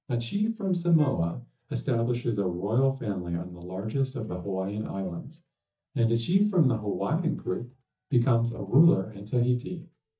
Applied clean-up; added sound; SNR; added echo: neural mask model DeepFilterNet 3.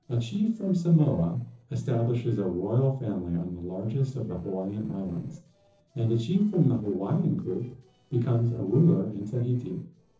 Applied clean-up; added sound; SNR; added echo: neural separator model SepFormer DNS4.